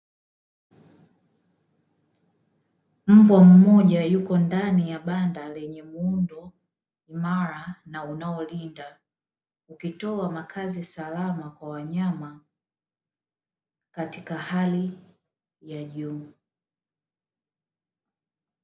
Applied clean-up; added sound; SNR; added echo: none; none; none; none.